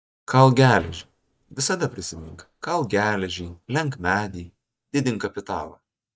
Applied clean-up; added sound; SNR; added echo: neural mask model DeepFilterNet 3.